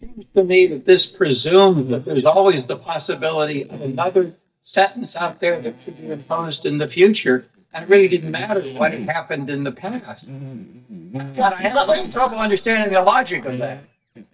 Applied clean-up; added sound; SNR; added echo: neural mask model DeepFilterNet 3.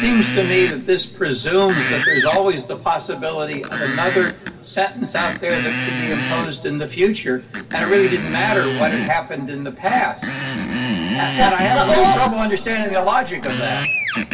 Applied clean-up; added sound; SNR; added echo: none; Screech; 5 dB; reverberation time 2.7 s.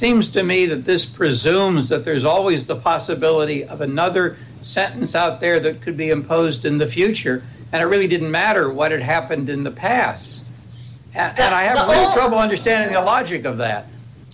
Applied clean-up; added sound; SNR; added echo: none; none; none; none.